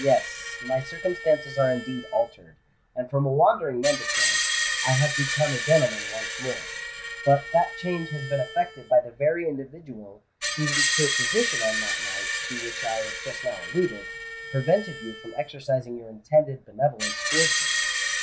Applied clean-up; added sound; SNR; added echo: none; Screech; 3 dB; none.